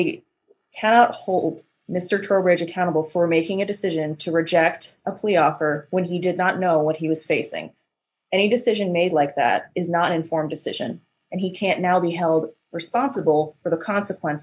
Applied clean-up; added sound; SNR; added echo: neural mask model Resemble Enhance denoiser.